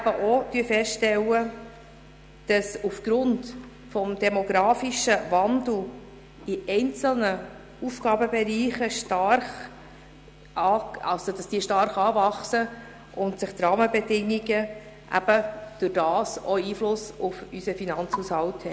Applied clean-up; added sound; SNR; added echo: none; none; none; none.